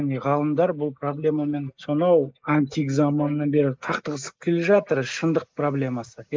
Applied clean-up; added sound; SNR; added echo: neural mask model Resemble Enhance denoiser.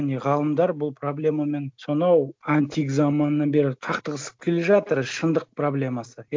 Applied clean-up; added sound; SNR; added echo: none; none; none; none.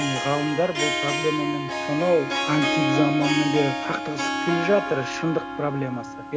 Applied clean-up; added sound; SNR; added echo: none; Harp; 2 dB; none.